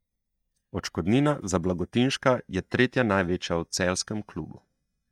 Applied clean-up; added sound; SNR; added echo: neural mask model DeepFilterNet 3.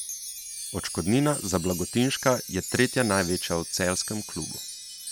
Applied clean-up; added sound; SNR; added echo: none; Wind chime; 9 dB; none.